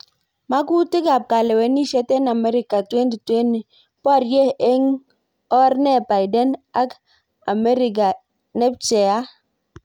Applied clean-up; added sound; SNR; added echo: none; none; none; none.